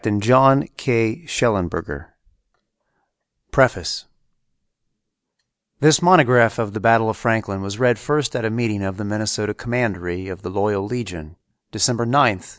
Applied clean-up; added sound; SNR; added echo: none; none; none; none.